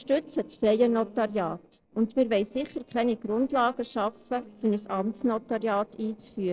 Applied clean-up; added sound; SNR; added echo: neural separator model SepFormer DNS4.